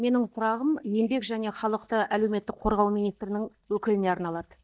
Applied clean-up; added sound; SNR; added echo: neural mask model DeepFilterNet 3.